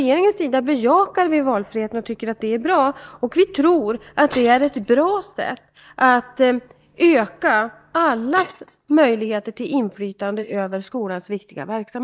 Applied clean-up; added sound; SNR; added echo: neural mask model DeepFilterNet 3.